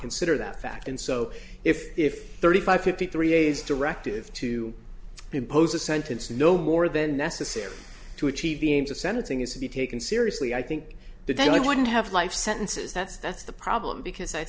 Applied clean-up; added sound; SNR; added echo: none; none; none; none.